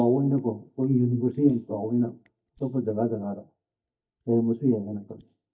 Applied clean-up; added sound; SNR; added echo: neural mask model DeepFilterNet 3.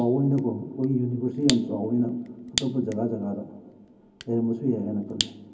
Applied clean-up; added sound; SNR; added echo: none; Fire; 11 dB; reverberation time 0.3 s.